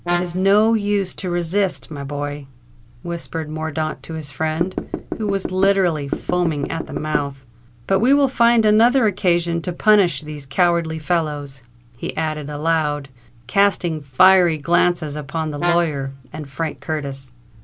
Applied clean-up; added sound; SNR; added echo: none; Knock / Wood + Brass instrument; 7 dB; none.